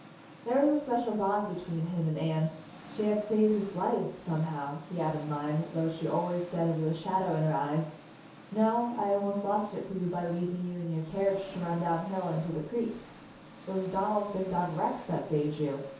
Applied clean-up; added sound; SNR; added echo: none; Engine; 19 dB; reverberation time 0.6 s.